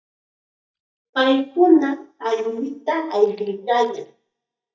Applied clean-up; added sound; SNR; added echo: neural mask model DeepFilterNet 3.